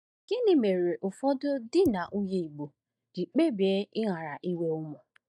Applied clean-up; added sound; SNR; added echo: neural mask model DeepFilterNet 3.